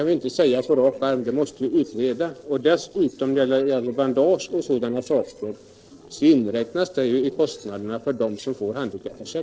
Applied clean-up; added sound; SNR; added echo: neural separator model SepFormer DNS4.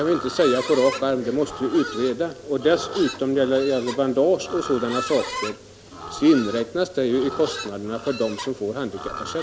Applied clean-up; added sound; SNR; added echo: none; Livestock, farm animals, working animals; 12 dB; none.